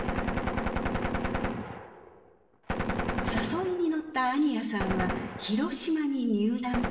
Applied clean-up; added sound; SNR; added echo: none; Gunshot, gunfire; 2 dB; reverberation time 0.8 s.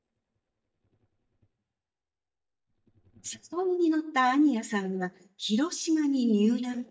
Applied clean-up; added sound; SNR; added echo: neural mask model DeepFilterNet 3.